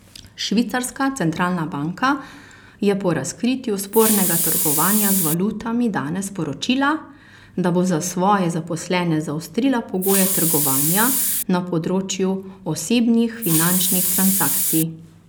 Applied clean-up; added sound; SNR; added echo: none; Hiss; -1 dB; none.